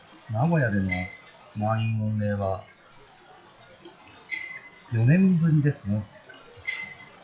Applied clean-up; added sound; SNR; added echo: classical method WPE with log-MMSE.